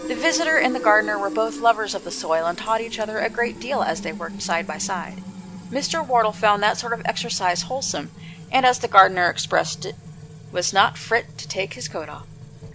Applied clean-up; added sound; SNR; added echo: none; Fill (with liquid); 12 dB; none.